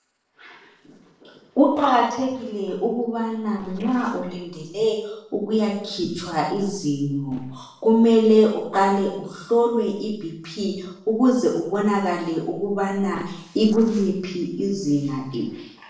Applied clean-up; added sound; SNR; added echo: neural separator model SepFormer DNS4.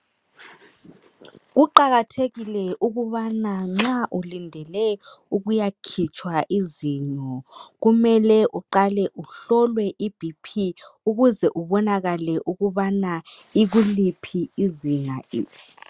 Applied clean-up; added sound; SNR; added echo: none; none; none; none.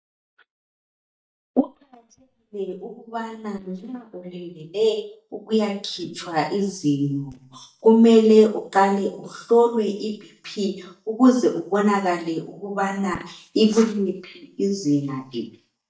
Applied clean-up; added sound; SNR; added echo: neural mask model DeepFilterNet 3.